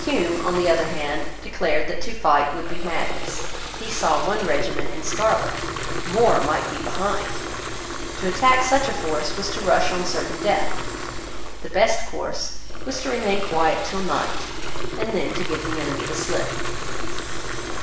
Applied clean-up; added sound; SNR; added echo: none; Fill (with liquid) / Water tap, faucet; 9 dB; reverberation time 0.9 s.